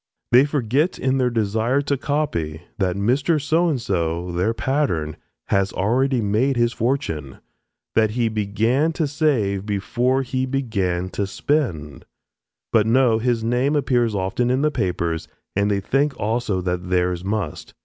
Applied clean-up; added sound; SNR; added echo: none; none; none; none.